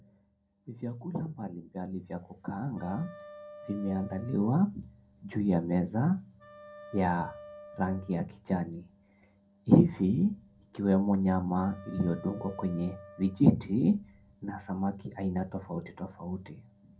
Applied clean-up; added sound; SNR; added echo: none; Wind instrument, woodwind instrument; 20 dB; reverberation time 0.2 s.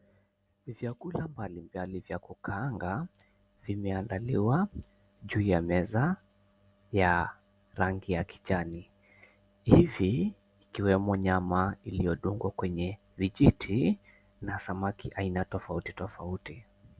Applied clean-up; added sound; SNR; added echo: none; none; none; none.